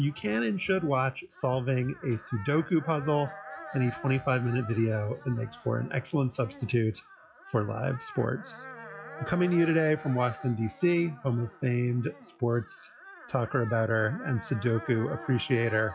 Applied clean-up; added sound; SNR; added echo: classical method log-MMSE.